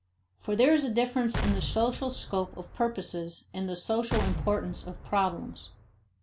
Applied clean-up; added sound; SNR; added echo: none; Explosion; 6 dB; none.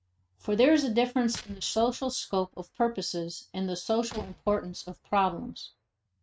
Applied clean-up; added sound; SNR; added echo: neural mask model RNNoise.